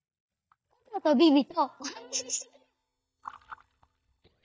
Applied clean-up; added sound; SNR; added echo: neural mask model DeepFilterNet 3.